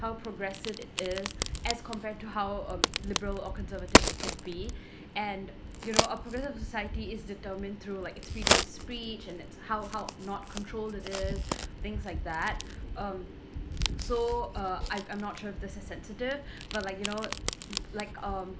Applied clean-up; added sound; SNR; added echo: none; Crack; 0 dB; none.